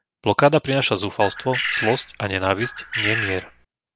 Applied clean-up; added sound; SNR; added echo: none; Bird; 5 dB; none.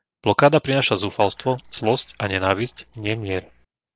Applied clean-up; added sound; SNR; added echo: neural separator model SepFormer DNS4.